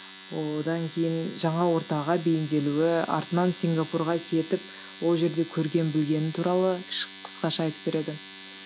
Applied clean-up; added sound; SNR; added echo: none; Domestic sounds, home sounds; 18 dB; none.